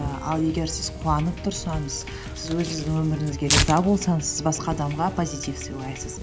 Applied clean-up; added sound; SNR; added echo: none; Tearing; 6 dB; none.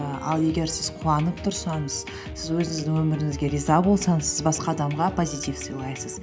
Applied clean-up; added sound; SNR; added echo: none; none; none; none.